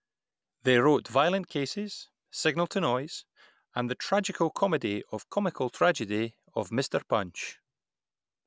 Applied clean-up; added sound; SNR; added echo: none; none; none; none.